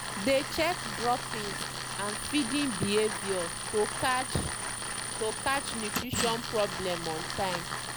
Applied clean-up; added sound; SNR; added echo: none; Tools; 3 dB; none.